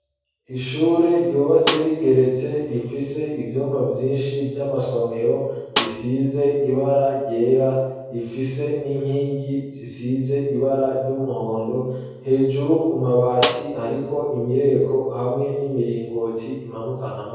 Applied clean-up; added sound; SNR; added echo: none; Snare drum; 7 dB; reverberation time 1.3 s.